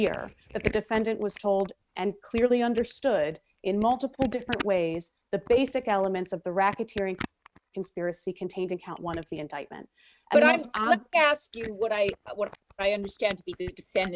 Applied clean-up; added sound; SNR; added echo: neural mask model RNNoise.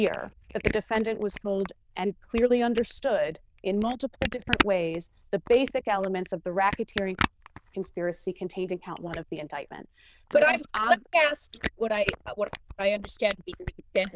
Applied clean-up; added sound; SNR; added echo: neural diffusion model UNIVERSE++.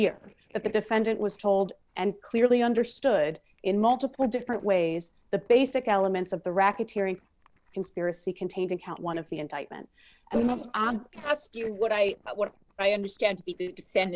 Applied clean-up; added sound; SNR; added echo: neural separator model SepFormer DNS4.